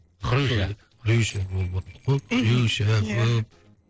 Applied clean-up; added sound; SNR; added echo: neural separator model SepFormer DNS4.